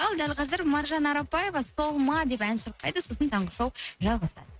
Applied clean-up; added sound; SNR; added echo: neural mask model RNNoise.